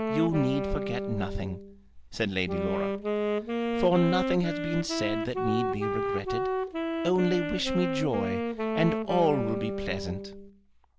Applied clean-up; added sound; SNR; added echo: none; Wind instrument, woodwind instrument; 1 dB; none.